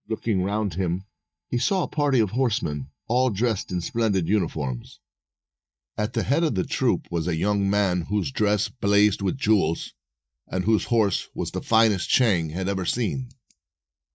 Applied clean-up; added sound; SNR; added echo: neural mask model DeepFilterNet 3.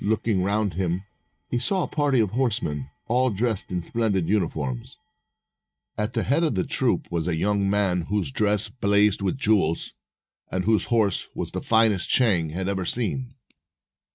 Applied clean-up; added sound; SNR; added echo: neural mask model RNNoise.